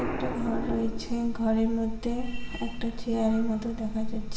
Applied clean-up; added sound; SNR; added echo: none; Explosion; 11 dB; reverberation time 1.1 s.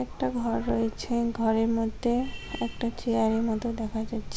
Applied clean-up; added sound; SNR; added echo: none; none; none; none.